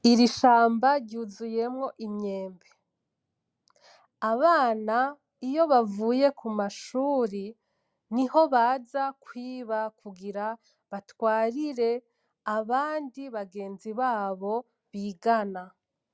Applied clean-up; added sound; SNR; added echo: none; none; none; none.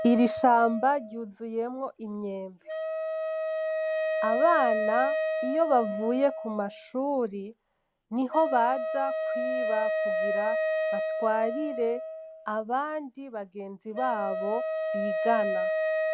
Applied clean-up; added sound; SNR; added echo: none; Wind instrument, woodwind instrument; 2 dB; none.